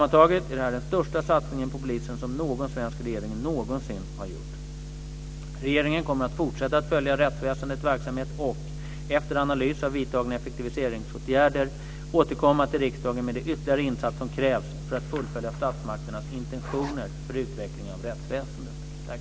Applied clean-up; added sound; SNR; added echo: none; Zipper (clothing); 14 dB; none.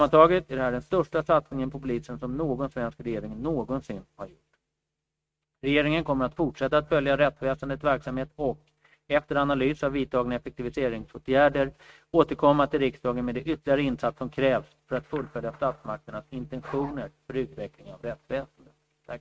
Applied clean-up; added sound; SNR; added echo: neural mask model RNNoise.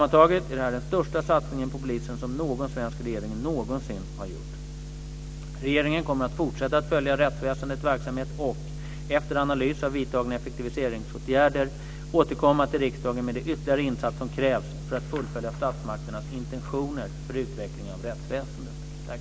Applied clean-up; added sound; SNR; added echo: none; none; none; none.